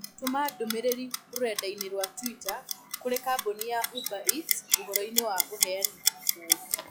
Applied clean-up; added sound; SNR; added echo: classical method log-MMSE.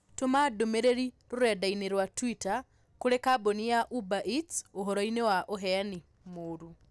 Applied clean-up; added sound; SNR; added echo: none; none; none; none.